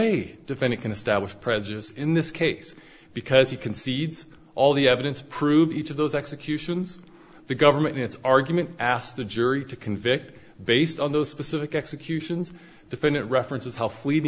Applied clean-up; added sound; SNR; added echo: none; none; none; none.